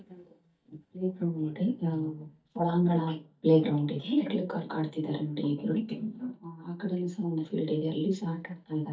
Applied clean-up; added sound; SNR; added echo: neural mask model DeepFilterNet 3.